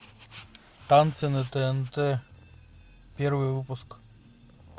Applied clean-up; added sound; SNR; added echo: none; none; none; none.